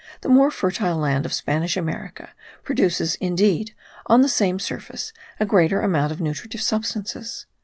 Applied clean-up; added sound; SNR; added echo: none; none; none; none.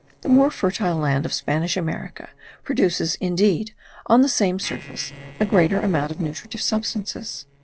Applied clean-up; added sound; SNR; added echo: neural separator model SepFormer DNS4.